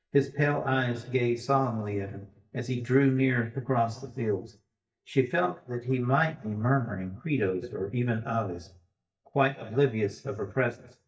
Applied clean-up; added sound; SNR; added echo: neural mask model DeepFilterNet 3.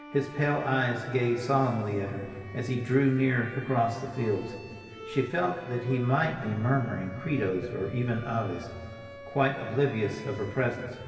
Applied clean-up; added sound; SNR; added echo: none; Bowed string instrument; 17 dB; reverberation time 2.3 s.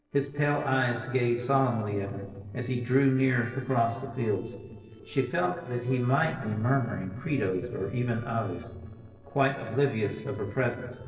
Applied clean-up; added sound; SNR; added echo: neural separator model SepFormer DNS4.